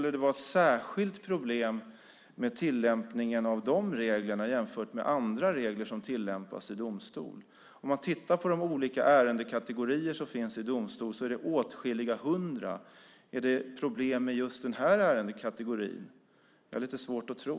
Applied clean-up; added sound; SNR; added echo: none; none; none; none.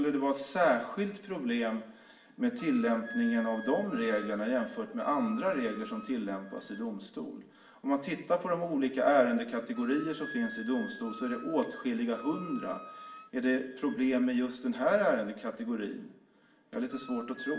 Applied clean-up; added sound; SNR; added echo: none; Wind instrument, woodwind instrument; 17 dB; reverberation time 0.6 s.